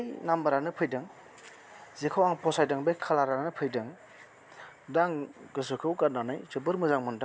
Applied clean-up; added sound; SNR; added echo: none; none; none; none.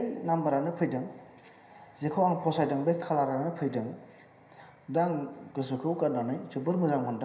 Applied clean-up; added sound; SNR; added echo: none; none; none; reverberation time 0.9 s.